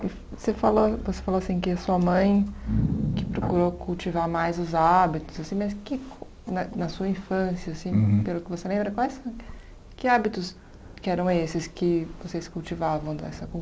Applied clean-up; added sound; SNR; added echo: none; none; none; none.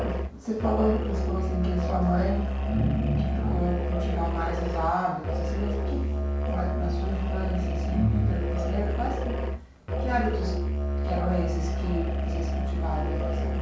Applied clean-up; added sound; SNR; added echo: none; Musical instrument; -3 dB; reverberation time 0.5 s.